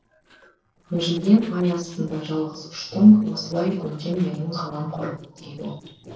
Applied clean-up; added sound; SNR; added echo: neural separator model SepFormer DNS4.